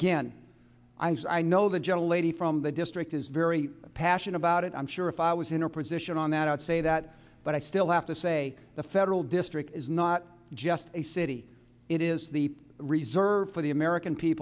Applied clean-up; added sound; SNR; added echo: none; none; none; none.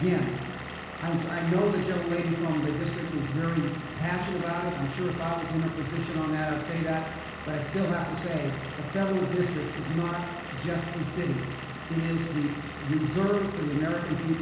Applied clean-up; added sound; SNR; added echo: none; Engine / Vehicle; 9 dB; reverberation time 1.1 s.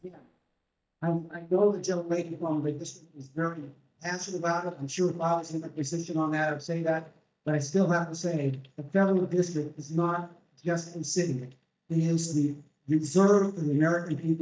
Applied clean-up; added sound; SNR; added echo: neural mask model DeepFilterNet 3.